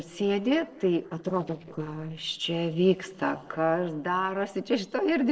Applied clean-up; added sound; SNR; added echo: neural separator model SepFormer DNS4.